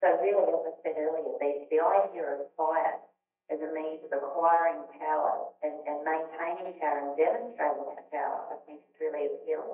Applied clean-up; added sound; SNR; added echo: neural mask model DeepFilterNet 3.